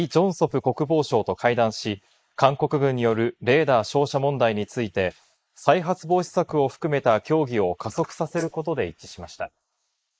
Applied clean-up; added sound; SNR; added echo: neural mask model Resemble Enhance denoiser.